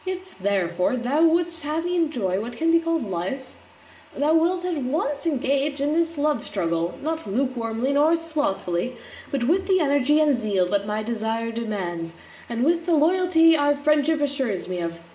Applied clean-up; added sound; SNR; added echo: none; none; none; reverberation time 1.1 s.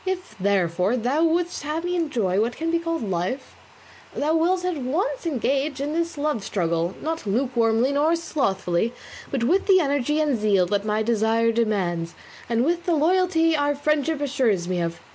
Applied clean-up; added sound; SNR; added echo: none; none; none; none.